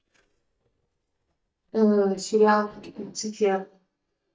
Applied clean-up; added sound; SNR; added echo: neural mask model DeepFilterNet 3.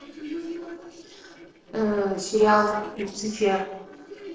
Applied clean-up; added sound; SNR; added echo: neural separator model SepFormer DNS4.